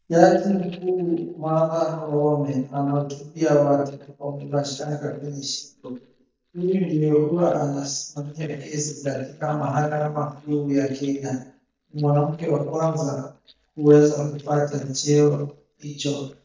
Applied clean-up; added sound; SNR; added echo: neural mask model DeepFilterNet 3.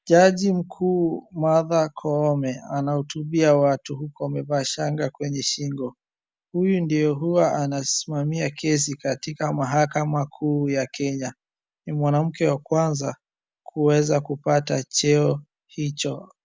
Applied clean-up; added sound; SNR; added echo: none; none; none; none.